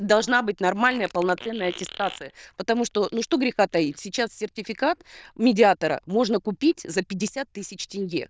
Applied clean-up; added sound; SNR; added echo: neural diffusion model UNIVERSE++.